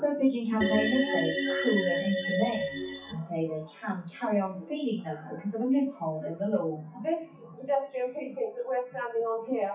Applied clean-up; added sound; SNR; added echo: classical method WPE with log-MMSE.